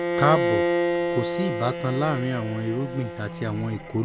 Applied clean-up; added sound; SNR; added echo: none; Bowed string instrument; 0 dB; none.